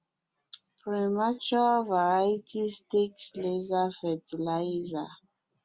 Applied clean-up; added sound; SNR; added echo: none; none; none; none.